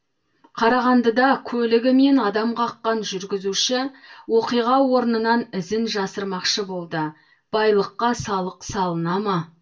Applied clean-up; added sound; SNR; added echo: none; none; none; reverberation time 0.2 s.